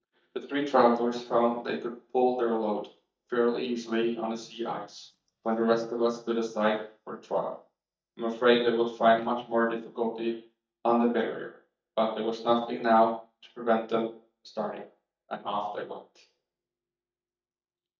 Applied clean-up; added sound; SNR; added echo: neural mask model DeepFilterNet 3.